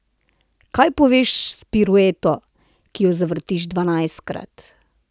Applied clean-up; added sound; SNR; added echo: none; none; none; none.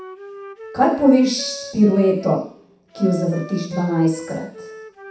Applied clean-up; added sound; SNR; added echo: none; Wind instrument, woodwind instrument; 16 dB; reverberation time 0.7 s.